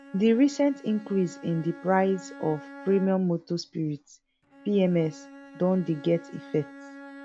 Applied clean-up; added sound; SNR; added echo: none; Bowed string instrument; 19 dB; none.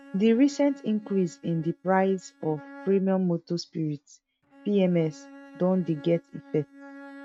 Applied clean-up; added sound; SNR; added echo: neural mask model RNNoise.